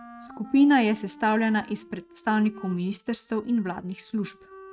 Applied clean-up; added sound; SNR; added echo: neural mask model RNNoise.